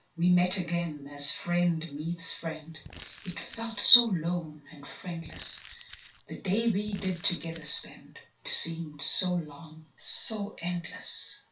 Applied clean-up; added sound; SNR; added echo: none; Crumpling, crinkling; 20 dB; reverberation time 0.3 s.